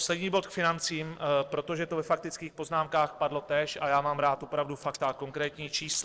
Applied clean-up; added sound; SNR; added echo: neural separator model SepFormer DNS4.